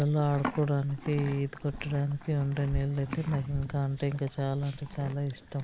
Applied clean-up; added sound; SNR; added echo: none; Livestock, farm animals, working animals; 11 dB; none.